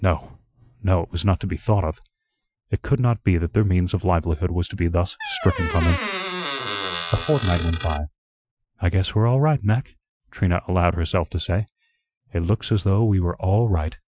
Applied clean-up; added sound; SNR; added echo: classical method Wiener filter.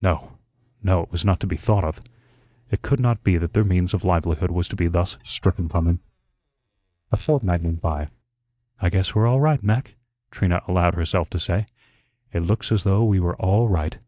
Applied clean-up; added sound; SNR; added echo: neural mask model DeepFilterNet 3.